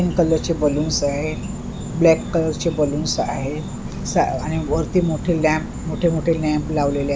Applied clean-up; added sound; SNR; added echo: none; Insect; 7 dB; none.